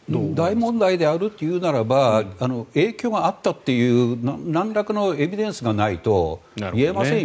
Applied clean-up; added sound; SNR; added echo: none; none; none; none.